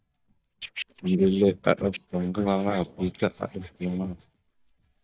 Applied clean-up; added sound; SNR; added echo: neural mask model DeepFilterNet 3.